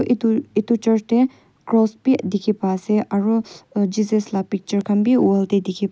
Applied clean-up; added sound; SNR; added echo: none; none; none; none.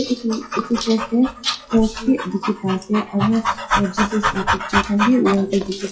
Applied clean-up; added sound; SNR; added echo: classical method WPE with log-MMSE.